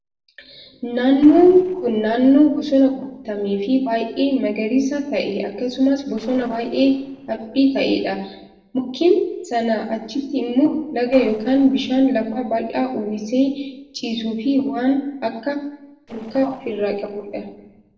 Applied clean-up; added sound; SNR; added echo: neural separator model SepFormer DNS4.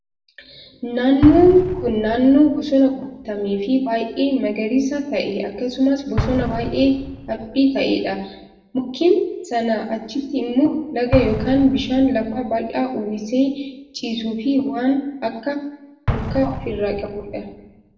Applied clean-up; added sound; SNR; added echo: none; Explosion; 12 dB; reverberation time 0.7 s.